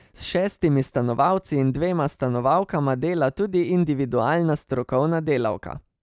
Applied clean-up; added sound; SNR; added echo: none; none; none; none.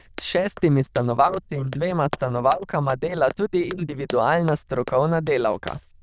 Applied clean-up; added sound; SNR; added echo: neural diffusion model UNIVERSE++.